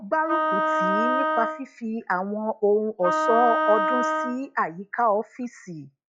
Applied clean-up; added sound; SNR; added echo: classical method log-MMSE.